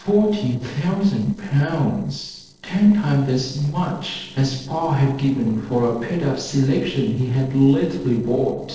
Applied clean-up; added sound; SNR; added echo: neural separator model SepFormer DNS4.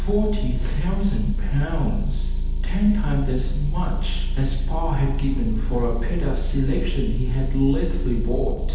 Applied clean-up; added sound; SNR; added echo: none; Motor vehicle (road) / Engine; -4 dB; reverberation time 0.8 s.